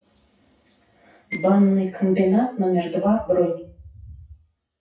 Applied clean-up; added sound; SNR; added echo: classical method WPE with log-MMSE.